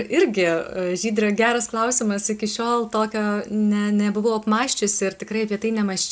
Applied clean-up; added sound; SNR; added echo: none; none; none; none.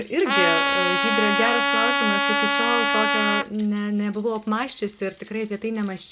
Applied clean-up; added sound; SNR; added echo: none; Keys jangling + Trumpet; -2 dB; none.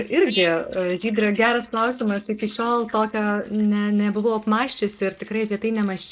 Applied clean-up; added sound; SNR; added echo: neural mask model Resemble Enhance denoiser.